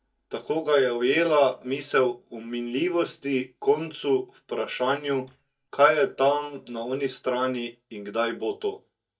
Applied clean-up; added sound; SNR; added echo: neural mask model DeepFilterNet 3.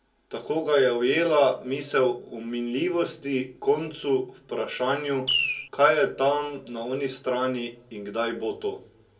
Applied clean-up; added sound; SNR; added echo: none; Fireworks; 0 dB; reverberation time 0.2 s.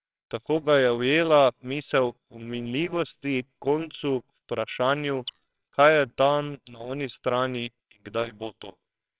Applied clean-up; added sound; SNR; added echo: neural separator model SepFormer WHAMR!.